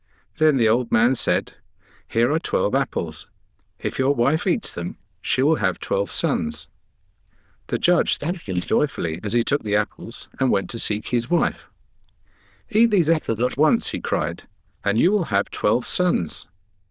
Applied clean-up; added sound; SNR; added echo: neural diffusion model UNIVERSE++.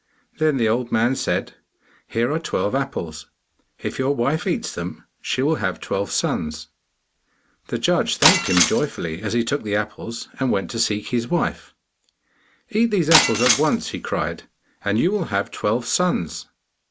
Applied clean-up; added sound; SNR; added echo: none; Shatter; 0 dB; none.